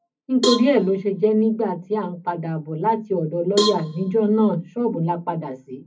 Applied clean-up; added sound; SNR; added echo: none; Cowbell; 9 dB; reverberation time 0.4 s.